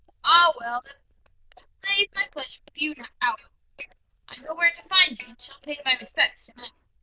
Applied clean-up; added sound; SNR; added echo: neural diffusion model UNIVERSE++.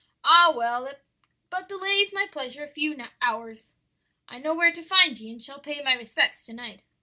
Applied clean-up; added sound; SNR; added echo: none; none; none; none.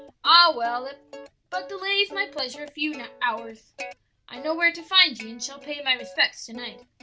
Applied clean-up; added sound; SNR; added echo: none; Plucked string instrument; 18 dB; none.